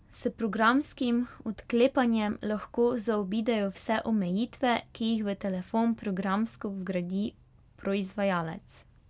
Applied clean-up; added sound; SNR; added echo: none; none; none; none.